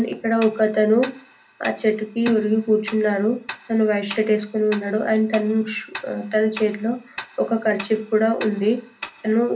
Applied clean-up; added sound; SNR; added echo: none; Tick-tock; 18 dB; reverberation time 0.3 s.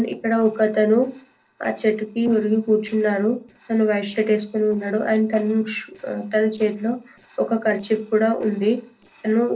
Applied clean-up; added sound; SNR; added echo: neural separator model SepFormer DNS4.